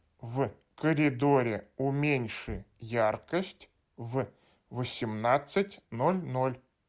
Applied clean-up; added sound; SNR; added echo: none; none; none; none.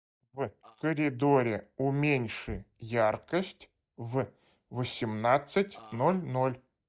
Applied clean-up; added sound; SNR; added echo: neural mask model DeepFilterNet 3.